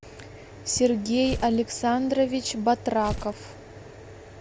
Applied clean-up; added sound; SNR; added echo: none; Tearing; 14 dB; none.